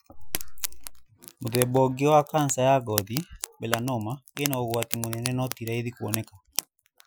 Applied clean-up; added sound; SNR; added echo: classical method Wiener filter.